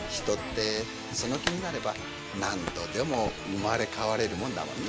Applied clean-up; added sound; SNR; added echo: none; Clapping; 11 dB; none.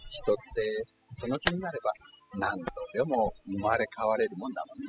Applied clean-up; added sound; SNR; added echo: classical method spectral subtraction.